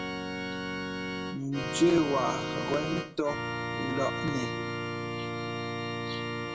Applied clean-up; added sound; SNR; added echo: none; Organ; 1 dB; reverberation time 1.2 s.